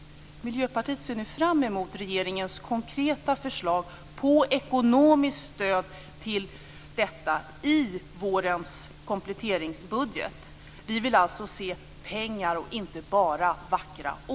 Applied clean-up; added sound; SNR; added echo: none; none; none; none.